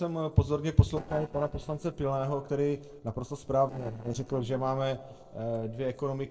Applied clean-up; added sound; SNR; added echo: neural separator model SepFormer DNS4.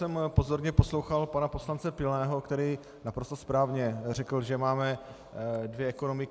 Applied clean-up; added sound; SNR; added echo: none; none; none; none.